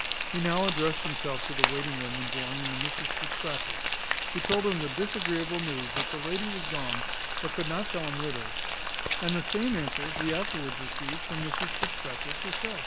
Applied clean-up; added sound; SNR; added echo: none; Frying (food); -2 dB; none.